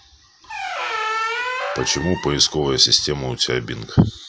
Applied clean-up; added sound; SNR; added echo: none; Squeak; 6 dB; none.